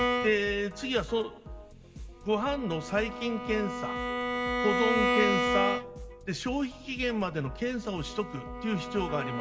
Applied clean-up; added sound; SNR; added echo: none; Bowed string instrument; 2 dB; reverberation time 1.2 s.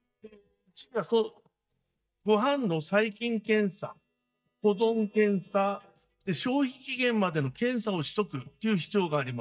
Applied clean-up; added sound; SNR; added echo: neural mask model DeepFilterNet 3.